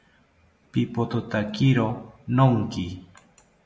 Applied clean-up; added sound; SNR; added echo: none; none; none; none.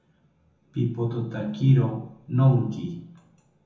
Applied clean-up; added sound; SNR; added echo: none; none; none; reverberation time 0.6 s.